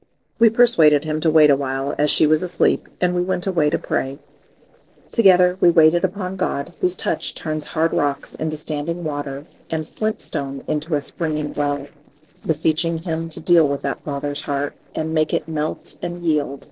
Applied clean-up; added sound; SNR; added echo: neural separator model SepFormer DNS4.